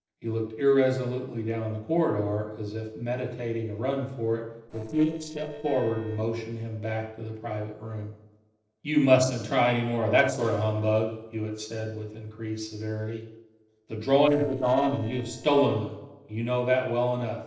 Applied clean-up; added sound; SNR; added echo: neural separator model SepFormer DNS4.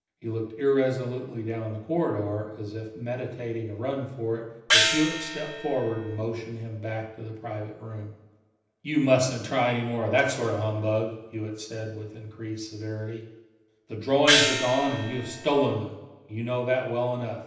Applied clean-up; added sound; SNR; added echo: none; Gong; -2 dB; reverberation time 0.9 s.